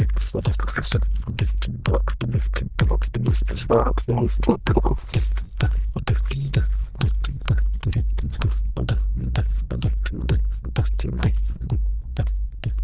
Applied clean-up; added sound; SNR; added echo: neural diffusion model UNIVERSE++.